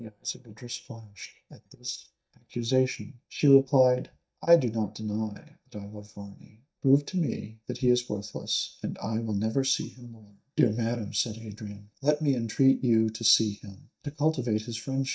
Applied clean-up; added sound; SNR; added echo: neural mask model DeepFilterNet 3.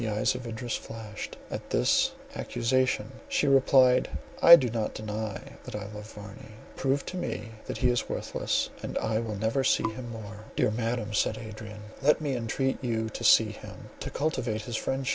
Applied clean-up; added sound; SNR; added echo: none; none; none; none.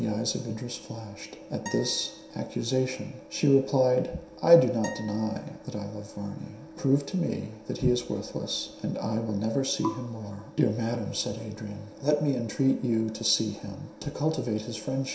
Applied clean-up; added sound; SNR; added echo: none; Acoustic guitar; 17 dB; reverberation time 0.7 s.